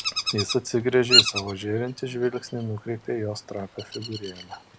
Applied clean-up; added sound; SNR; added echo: none; Bird vocalization, bird call, bird song; 0 dB; none.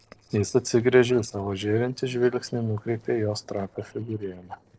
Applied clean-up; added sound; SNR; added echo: neural separator model SepFormer DNS4.